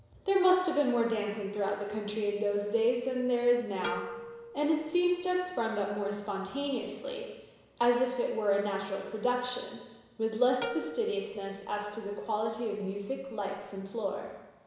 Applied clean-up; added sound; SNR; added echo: none; Plucked string instrument; 14 dB; reverberation time 1.0 s.